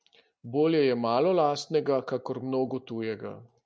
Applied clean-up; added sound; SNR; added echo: none; none; none; none.